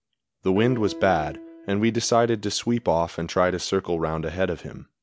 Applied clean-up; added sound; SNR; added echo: none; Piano; 17 dB; none.